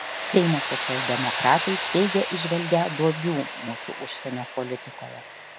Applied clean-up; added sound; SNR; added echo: none; Tools; 5 dB; none.